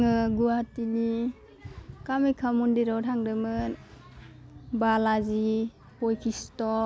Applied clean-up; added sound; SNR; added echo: none; none; none; none.